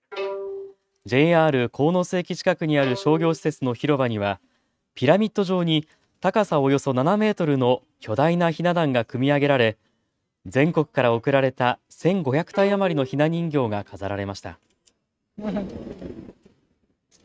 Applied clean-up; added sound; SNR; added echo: neural mask model RNNoise.